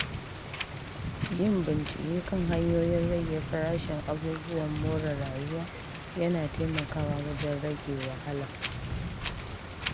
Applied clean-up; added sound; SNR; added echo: none; Wind + Thunder / Rain; 3 dB; none.